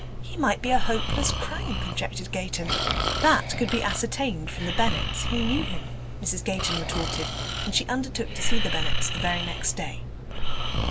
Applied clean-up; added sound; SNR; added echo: none; Breathing; -2 dB; none.